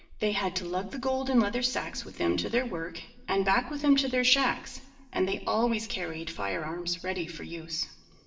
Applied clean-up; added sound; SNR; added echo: none; none; none; reverberation time 1.4 s.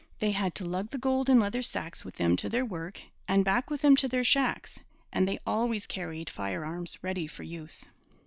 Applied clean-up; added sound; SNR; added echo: none; none; none; none.